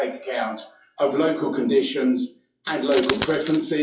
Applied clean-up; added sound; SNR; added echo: classical method WPE with log-MMSE.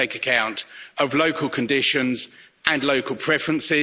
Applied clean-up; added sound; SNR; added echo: none; none; none; none.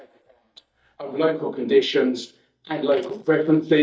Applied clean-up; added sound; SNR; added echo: neural mask model DeepFilterNet 3.